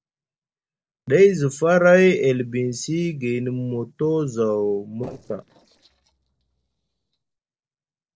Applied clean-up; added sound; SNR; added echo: neural separator model SepFormer DNS4.